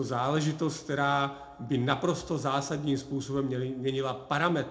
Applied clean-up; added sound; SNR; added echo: none; none; none; reverberation time 0.3 s.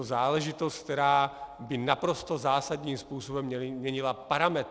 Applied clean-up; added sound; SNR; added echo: none; none; none; none.